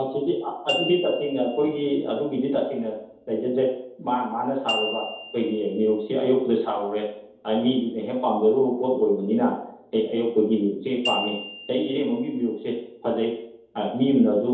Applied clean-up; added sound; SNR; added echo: none; Glockenspiel; 13 dB; reverberation time 0.8 s.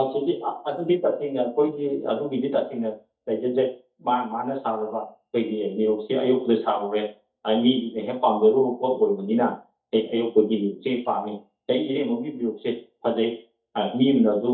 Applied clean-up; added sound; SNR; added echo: neural mask model DeepFilterNet 3.